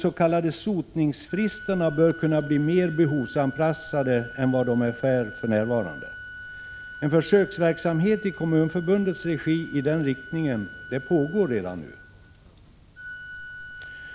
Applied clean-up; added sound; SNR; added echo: none; Organ; 16 dB; none.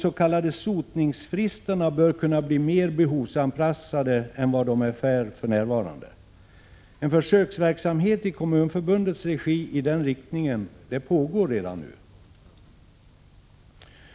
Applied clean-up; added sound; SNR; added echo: none; none; none; none.